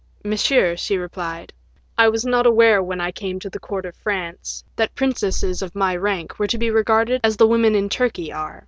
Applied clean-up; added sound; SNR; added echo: none; none; none; none.